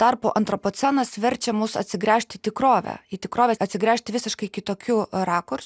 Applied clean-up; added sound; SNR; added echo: none; none; none; none.